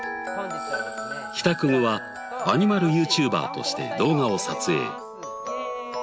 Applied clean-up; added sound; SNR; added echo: none; Wind instrument, woodwind instrument; 14 dB; none.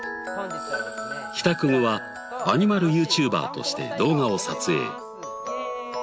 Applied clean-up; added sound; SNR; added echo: none; none; none; none.